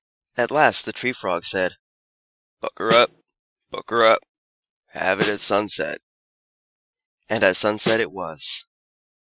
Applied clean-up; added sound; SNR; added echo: classical method Wiener filter.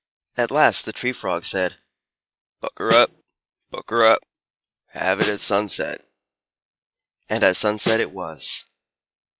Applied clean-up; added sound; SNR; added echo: classical method log-MMSE.